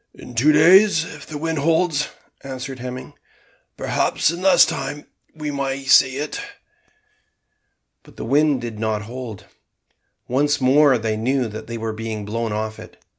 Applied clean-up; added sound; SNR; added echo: none; none; none; none.